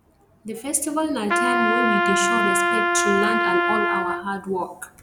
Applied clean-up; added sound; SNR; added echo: none; Trumpet; -5 dB; none.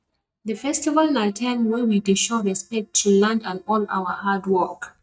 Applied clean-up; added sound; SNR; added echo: neural mask model DeepFilterNet 3.